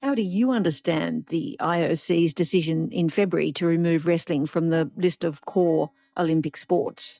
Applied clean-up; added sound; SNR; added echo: neural mask model DeepFilterNet 3.